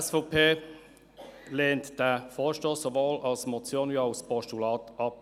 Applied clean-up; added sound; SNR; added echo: none; none; none; none.